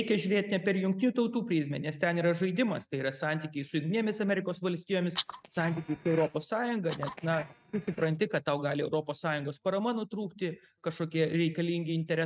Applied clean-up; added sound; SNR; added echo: neural mask model RNNoise.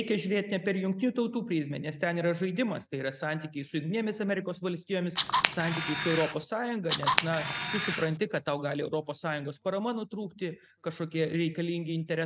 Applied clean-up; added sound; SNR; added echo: none; Camera; 0 dB; none.